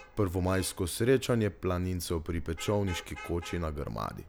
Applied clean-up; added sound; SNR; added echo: none; Traffic noise, roadway noise / Vehicle horn, car horn, honking; 19 dB; none.